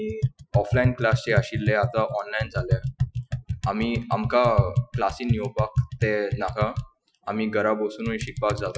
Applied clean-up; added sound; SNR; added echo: classical method Wiener filter.